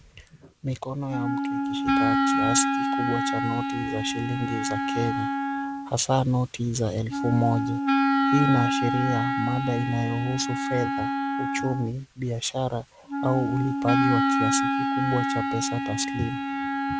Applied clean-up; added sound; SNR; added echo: none; Wind instrument, woodwind instrument; -2 dB; none.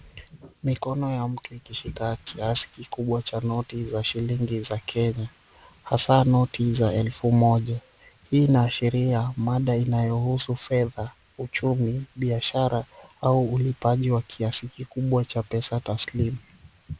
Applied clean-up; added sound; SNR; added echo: none; none; none; none.